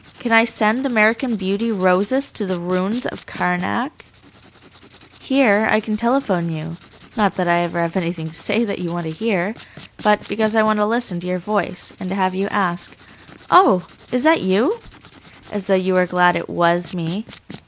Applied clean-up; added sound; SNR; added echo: none; Writing; 18 dB; none.